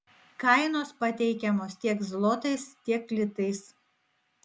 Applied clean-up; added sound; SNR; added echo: none; none; none; none.